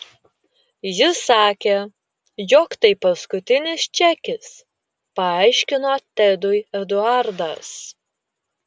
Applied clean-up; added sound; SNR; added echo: none; none; none; none.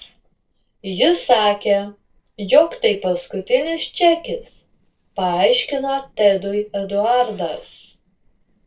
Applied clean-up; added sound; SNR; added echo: neural separator model SepFormer DNS4.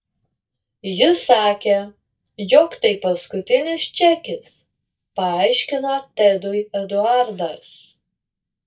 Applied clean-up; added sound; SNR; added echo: neural mask model DeepFilterNet 3.